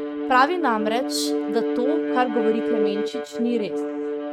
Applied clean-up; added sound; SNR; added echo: neural mask model RNNoise.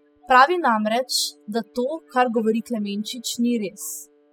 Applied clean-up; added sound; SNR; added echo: classical method spectral subtraction.